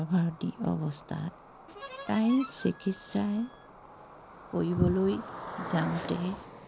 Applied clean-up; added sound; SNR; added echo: none; Cricket + Harmonica; 13 dB; none.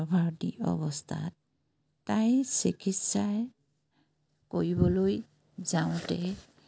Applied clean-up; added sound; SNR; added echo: none; none; none; none.